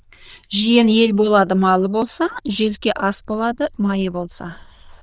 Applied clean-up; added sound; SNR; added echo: neural diffusion model UNIVERSE++.